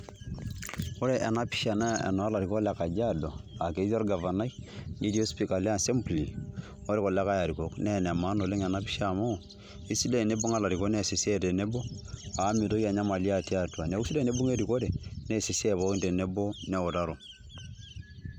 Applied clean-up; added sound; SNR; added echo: none; none; none; none.